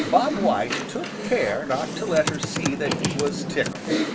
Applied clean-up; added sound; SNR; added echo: none; Computer keyboard; 2 dB; none.